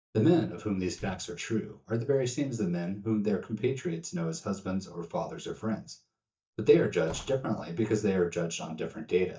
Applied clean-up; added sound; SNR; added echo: neural mask model DeepFilterNet 3.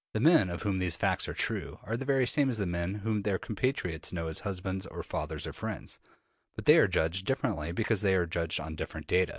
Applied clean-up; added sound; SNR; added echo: none; none; none; none.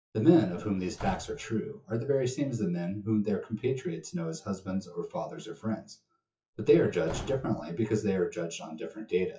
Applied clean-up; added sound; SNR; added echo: classical method WPE with log-MMSE.